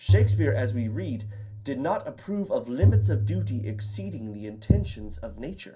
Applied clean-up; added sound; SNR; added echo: none; Bowed string instrument; -3 dB; reverberation time 0.3 s.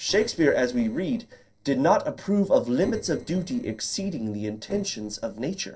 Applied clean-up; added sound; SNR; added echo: neural separator model SepFormer DNS4.